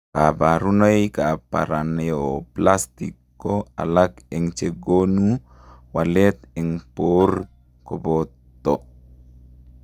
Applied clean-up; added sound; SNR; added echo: neural mask model DeepFilterNet 3.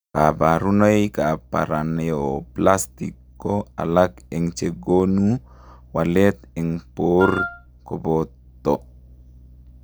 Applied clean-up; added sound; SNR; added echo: none; Wind instrument, woodwind instrument; 7 dB; none.